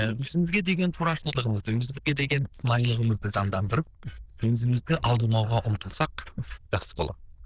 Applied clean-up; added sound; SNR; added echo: neural diffusion model UNIVERSE++.